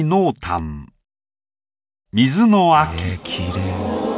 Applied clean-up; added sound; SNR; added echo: none; none; none; none.